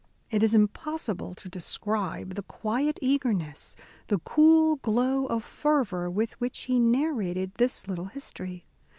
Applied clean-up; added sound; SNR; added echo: none; none; none; none.